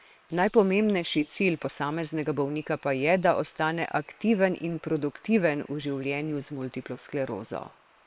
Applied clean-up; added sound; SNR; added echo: neural separator model SepFormer WHAM!.